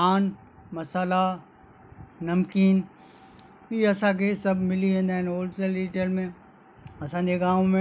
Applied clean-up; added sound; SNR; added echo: none; none; none; none.